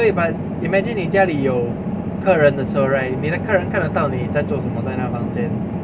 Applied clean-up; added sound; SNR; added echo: none; Bowed string instrument; 17 dB; none.